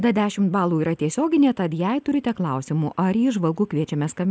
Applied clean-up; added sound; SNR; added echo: none; none; none; none.